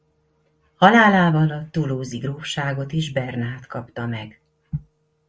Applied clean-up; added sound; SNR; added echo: none; none; none; none.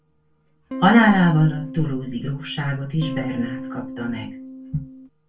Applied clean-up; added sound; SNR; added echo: none; Electric guitar / Strum; 11 dB; reverberation time 0.2 s.